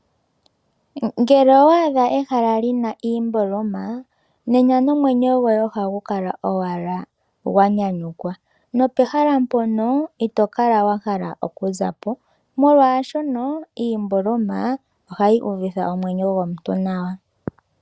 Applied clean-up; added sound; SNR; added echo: none; none; none; none.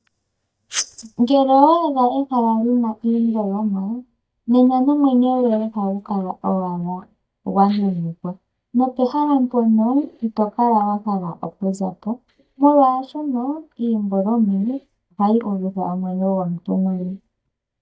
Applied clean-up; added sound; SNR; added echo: neural mask model DeepFilterNet 3.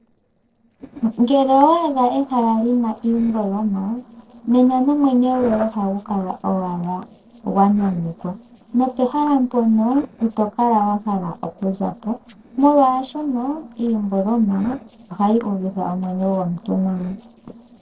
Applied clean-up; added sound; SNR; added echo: neural separator model SepFormer DNS4.